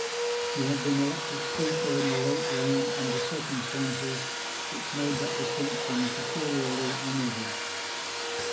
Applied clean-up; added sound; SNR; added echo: none; Domestic sounds, home sounds; -1 dB; reverberation time 0.4 s.